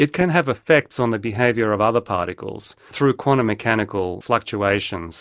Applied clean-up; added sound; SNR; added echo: neural mask model DeepFilterNet 3.